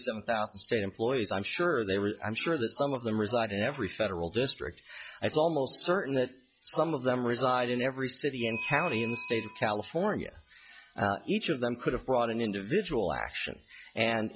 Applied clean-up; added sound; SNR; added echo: classical method log-MMSE.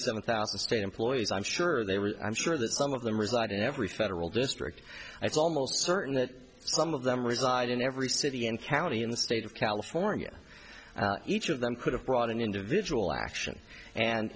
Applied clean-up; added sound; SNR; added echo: none; none; none; none.